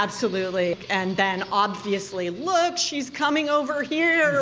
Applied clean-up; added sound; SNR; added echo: none; none; none; none.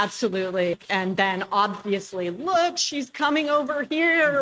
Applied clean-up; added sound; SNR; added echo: neural mask model RNNoise.